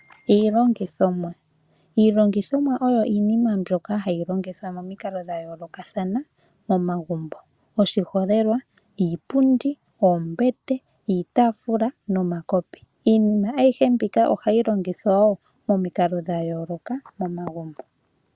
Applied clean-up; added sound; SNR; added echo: none; none; none; none.